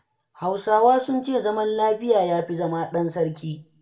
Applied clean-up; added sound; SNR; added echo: none; none; none; reverberation time 0.3 s.